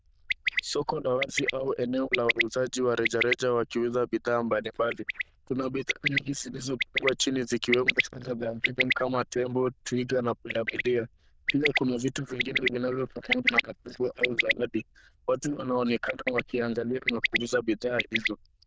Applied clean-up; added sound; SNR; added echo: neural diffusion model UNIVERSE++.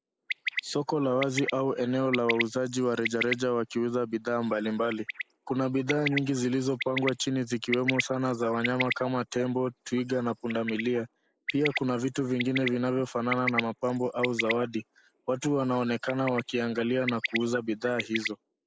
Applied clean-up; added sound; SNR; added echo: neural mask model Resemble Enhance denoiser.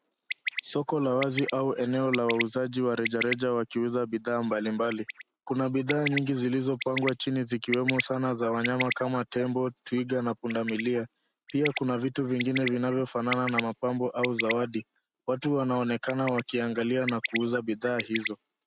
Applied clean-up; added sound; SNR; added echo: neural mask model RNNoise.